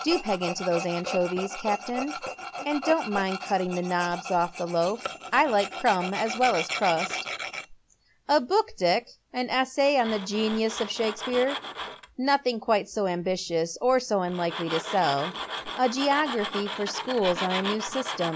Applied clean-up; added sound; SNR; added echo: none; Tools; 9 dB; none.